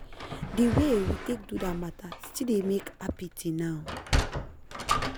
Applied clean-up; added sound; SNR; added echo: none; Sliding door; 4 dB; none.